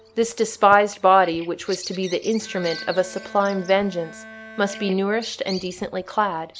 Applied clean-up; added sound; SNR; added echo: none; Bird vocalization, bird call, bird song + Bowed string instrument; 17 dB; none.